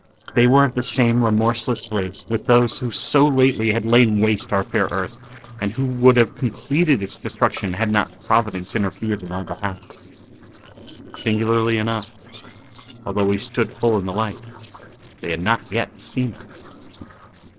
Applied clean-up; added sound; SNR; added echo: neural separator model SepFormer DNS4.